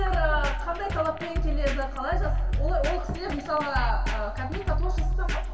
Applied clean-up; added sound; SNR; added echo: none; Drum kit; -3 dB; reverberation time 2.2 s.